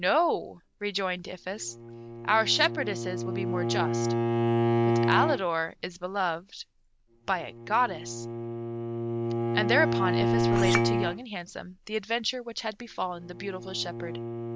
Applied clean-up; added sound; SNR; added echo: none; Chink, clink + Bowed string instrument; -1 dB; none.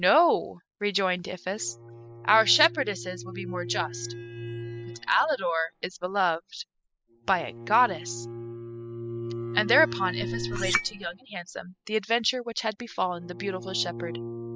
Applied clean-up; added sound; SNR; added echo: classical method spectral subtraction.